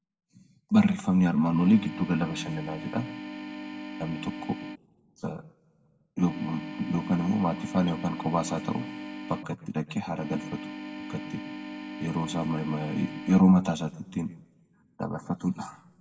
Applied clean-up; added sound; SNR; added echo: none; Organ; 10 dB; reverberation time 0.7 s.